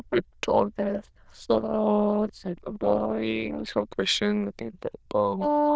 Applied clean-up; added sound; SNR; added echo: neural diffusion model UNIVERSE++.